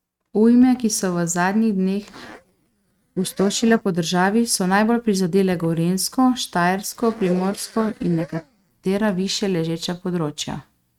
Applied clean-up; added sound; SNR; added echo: neural mask model RNNoise.